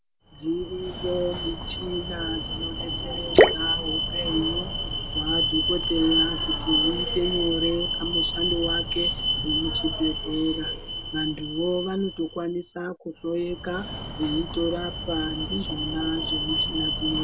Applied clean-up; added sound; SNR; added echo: none; Drip / Splash, splatter + Alarm; -2 dB; none.